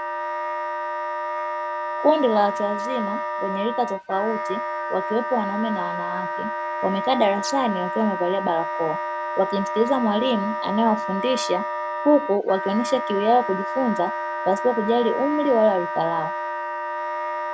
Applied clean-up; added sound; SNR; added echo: none; Wind instrument, woodwind instrument; 4 dB; none.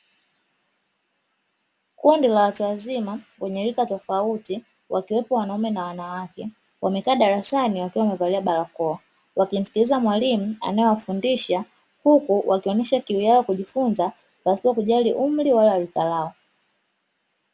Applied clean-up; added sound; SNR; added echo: none; none; none; none.